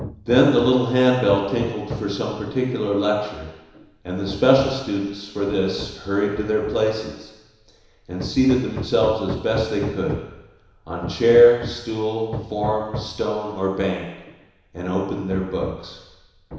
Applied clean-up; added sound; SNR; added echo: none; Hammer; 13 dB; reverberation time 1.0 s.